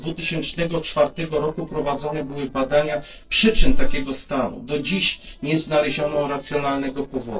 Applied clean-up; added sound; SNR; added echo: neural separator model SepFormer DNS4.